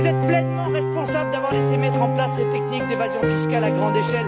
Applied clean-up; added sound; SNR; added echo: none; Piano; -4 dB; none.